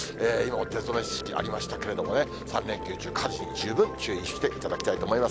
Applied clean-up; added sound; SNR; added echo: none; Boiling; 10 dB; none.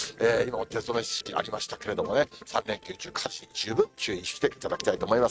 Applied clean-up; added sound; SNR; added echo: neural mask model RNNoise.